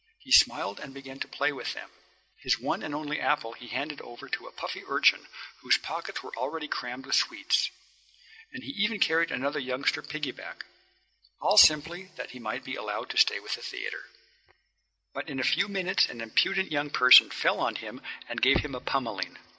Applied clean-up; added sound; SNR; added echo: none; none; none; none.